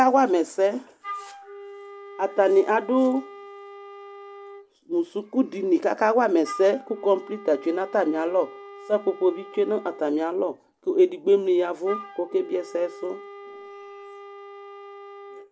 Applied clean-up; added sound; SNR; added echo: none; Wind instrument, woodwind instrument; 17 dB; none.